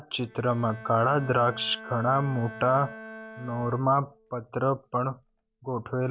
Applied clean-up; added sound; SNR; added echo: none; Bowed string instrument; 17 dB; none.